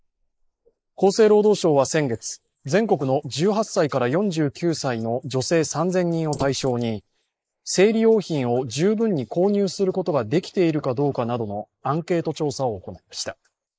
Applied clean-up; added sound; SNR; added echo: neural mask model Resemble Enhance denoiser.